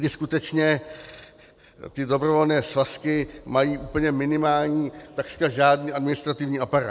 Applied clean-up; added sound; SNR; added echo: none; none; none; none.